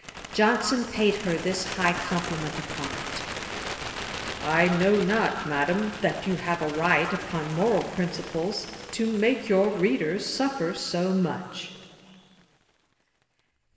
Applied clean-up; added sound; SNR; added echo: none; Bird; 11 dB; reverberation time 2.7 s.